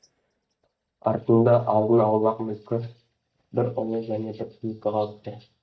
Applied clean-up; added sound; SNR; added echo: neural mask model DeepFilterNet 3.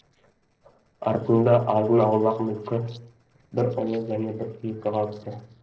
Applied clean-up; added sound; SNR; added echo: neural separator model SepFormer DNS4.